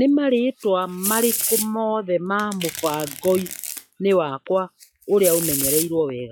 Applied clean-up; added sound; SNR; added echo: classical method log-MMSE.